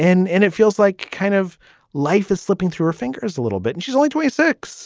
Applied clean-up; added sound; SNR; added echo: none; none; none; none.